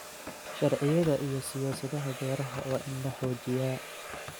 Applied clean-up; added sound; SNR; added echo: none; Domestic sounds, home sounds; 10 dB; none.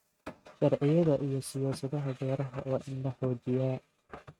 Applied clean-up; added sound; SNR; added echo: neural mask model RNNoise.